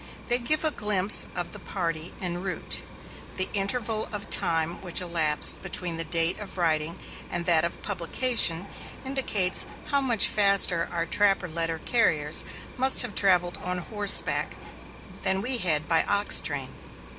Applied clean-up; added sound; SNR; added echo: none; Cricket; 17 dB; none.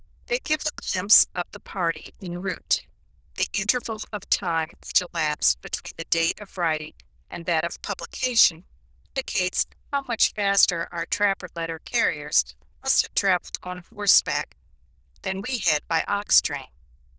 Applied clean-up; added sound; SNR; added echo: neural diffusion model UNIVERSE++.